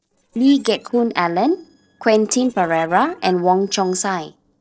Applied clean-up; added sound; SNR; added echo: neural separator model SepFormer DNS4.